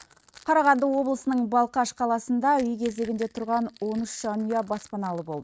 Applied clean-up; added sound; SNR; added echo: neural mask model RNNoise.